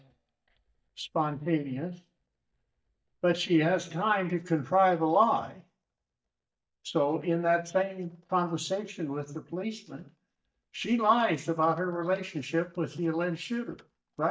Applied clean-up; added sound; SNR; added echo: neural mask model DeepFilterNet 3.